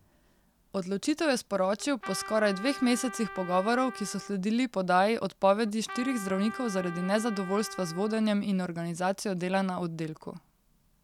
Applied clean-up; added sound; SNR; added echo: none; Trumpet; 14 dB; none.